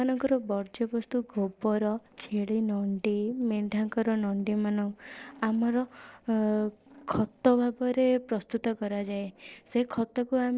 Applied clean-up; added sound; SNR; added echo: neural separator model SepFormer DNS4.